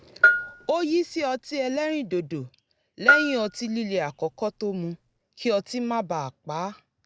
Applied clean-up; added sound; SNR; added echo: none; Bell; -1 dB; none.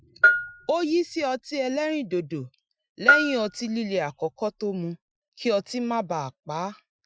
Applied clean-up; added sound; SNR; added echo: classical method Wiener filter.